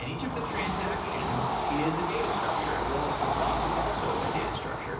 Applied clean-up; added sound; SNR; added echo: none; Train / Bird vocalization, bird call, bird song; -4 dB; reverberation time 0.6 s.